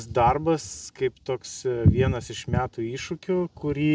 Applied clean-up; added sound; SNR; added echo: none; none; none; none.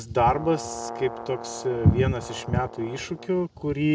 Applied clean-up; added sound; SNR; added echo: none; Brass instrument; 13 dB; none.